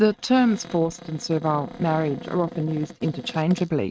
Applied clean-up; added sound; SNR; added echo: neural mask model RNNoise.